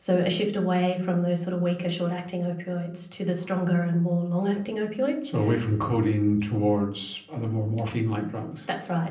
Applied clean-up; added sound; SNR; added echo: none; none; none; reverberation time 0.6 s.